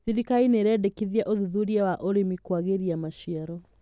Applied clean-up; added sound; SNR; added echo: none; none; none; none.